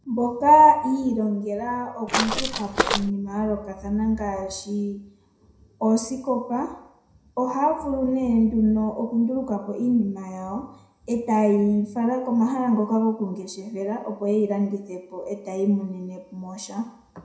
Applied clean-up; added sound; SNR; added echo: none; Walk, footsteps; 1 dB; reverberation time 0.6 s.